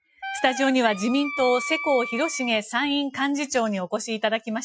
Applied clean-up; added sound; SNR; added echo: classical method Wiener filter.